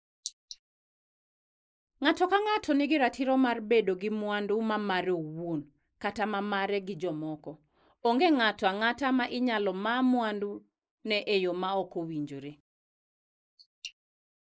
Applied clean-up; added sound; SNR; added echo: neural mask model Resemble Enhance denoiser.